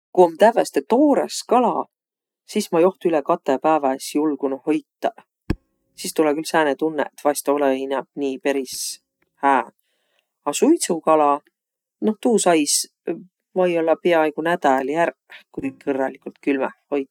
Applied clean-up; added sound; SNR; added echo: neural mask model DeepFilterNet 3.